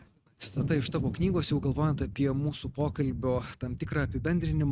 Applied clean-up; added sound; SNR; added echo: neural mask model RNNoise.